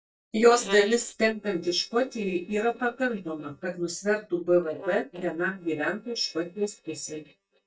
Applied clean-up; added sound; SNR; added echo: neural mask model DeepFilterNet 3.